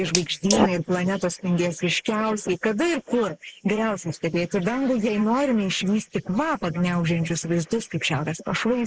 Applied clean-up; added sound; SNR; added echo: neural mask model Resemble Enhance denoiser.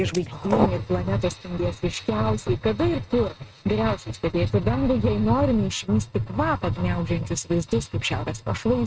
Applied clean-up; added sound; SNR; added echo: neural mask model RNNoise.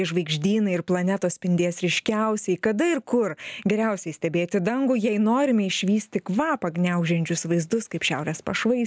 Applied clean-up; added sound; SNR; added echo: none; none; none; none.